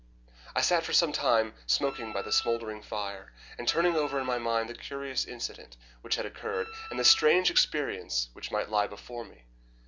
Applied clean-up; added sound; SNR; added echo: none; Wind instrument, woodwind instrument; 14 dB; none.